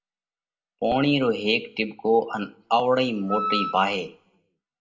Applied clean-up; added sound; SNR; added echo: none; Wind instrument, woodwind instrument; 7 dB; reverberation time 0.3 s.